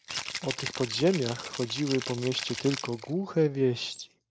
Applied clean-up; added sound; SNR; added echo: none; Rattle (instrument); 10 dB; none.